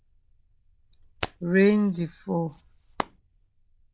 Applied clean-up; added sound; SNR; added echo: neural diffusion model UNIVERSE++.